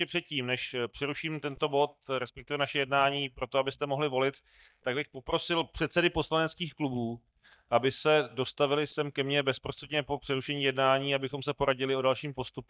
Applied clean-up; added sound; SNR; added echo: neural mask model DeepFilterNet 3.